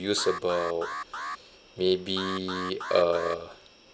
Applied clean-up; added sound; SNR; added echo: none; Alarm; 8 dB; none.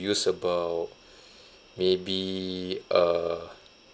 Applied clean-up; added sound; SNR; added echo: none; none; none; none.